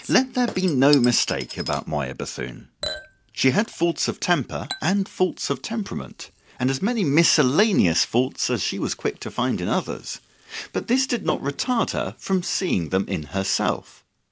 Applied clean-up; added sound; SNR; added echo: none; Chink, clink / Liquid; 17 dB; none.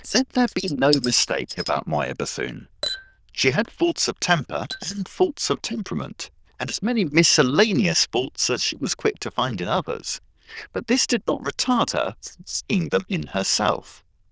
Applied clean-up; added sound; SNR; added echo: neural diffusion model UNIVERSE++.